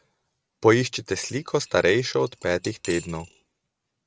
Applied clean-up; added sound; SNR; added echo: none; Cutlery, silverware / Dishes, pots, and pans; 20 dB; none.